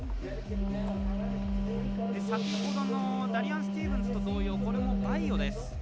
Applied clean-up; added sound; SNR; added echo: none; Wind instrument, woodwind instrument; -1 dB; none.